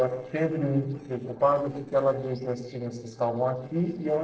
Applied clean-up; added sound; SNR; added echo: neural separator model SepFormer DNS4.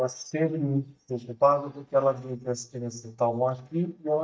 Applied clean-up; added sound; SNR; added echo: neural mask model DeepFilterNet 3.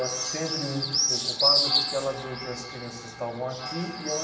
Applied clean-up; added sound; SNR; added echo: none; Bird; -4 dB; reverberation time 1.1 s.